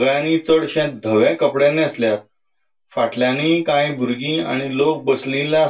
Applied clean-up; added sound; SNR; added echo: none; none; none; reverberation time 0.2 s.